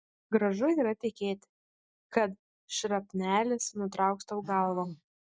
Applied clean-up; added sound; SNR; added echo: neural mask model Resemble Enhance denoiser.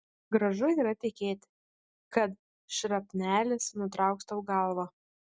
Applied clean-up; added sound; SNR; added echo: none; none; none; none.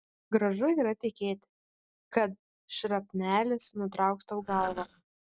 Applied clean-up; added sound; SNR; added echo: neural separator model SepFormer DNS4.